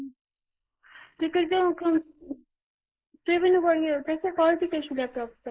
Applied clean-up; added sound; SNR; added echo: neural mask model Resemble Enhance denoiser.